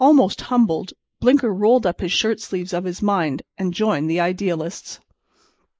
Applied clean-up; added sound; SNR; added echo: neural mask model Resemble Enhance denoiser.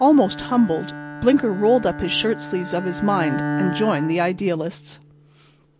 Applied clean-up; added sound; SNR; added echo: none; Bowed string instrument; 10 dB; none.